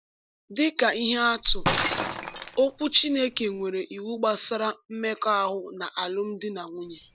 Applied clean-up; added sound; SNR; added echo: none; Shatter; 3 dB; none.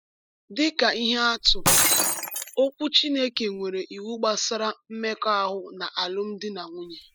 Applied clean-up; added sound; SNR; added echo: classical method spectral subtraction.